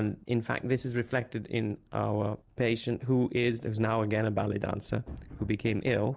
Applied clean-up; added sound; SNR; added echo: none; none; none; none.